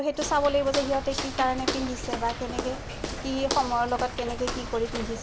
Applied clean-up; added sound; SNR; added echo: none; Walk, footsteps; 5 dB; none.